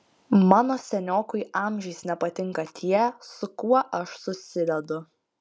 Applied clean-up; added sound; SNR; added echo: none; none; none; none.